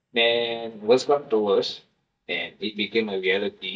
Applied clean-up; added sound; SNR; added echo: neural mask model DeepFilterNet 3.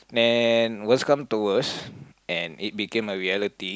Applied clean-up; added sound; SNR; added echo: none; none; none; none.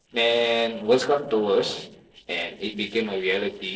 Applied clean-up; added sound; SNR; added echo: neural separator model SepFormer DNS4.